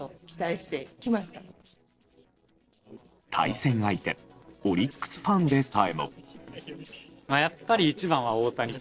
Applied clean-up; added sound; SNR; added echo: neural separator model SepFormer DNS4.